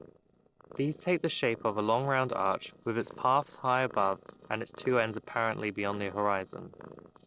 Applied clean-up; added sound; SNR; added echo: neural separator model SepFormer DNS4.